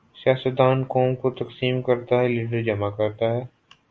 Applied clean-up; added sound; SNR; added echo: none; none; none; none.